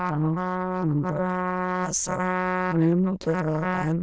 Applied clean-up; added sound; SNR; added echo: neural diffusion model UNIVERSE++.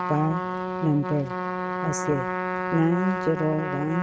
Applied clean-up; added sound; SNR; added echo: neural mask model RNNoise.